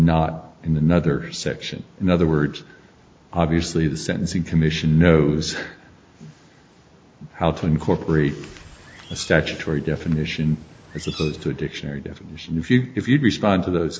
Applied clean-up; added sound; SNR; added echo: none; Bird; 20 dB; none.